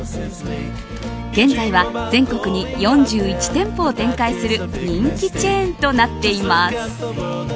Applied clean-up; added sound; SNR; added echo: none; none; none; none.